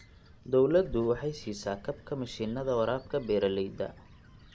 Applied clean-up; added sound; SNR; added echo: none; Bird; 18 dB; none.